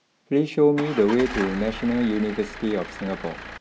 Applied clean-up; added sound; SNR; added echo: none; Engine starting / Car; 11 dB; none.